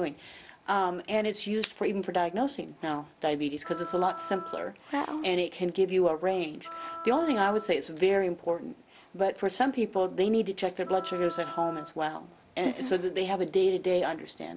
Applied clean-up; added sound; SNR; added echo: none; Wind instrument, woodwind instrument; 13 dB; none.